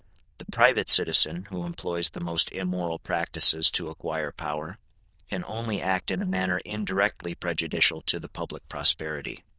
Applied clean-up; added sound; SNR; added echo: neural diffusion model UNIVERSE++.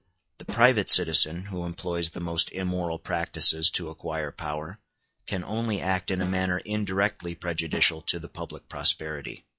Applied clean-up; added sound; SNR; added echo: classical method log-MMSE.